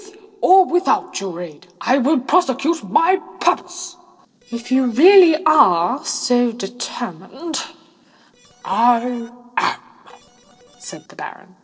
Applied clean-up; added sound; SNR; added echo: neural separator model SepFormer DNS4.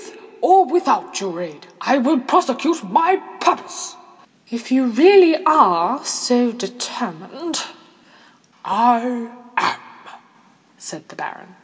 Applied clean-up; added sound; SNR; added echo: none; none; none; none.